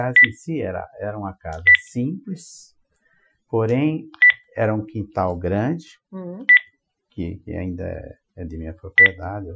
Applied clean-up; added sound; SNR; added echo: classical method Wiener filter.